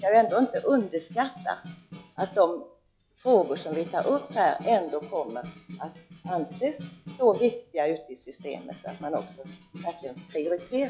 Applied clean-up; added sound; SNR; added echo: classical method log-MMSE.